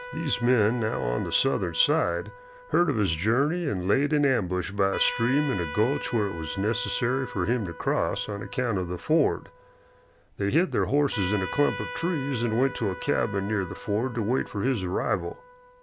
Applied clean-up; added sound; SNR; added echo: none; Trumpet; 14 dB; none.